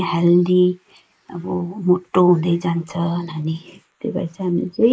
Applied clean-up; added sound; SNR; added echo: neural mask model Resemble Enhance denoiser.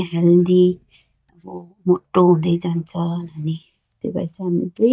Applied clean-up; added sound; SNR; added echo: neural mask model DeepFilterNet 3.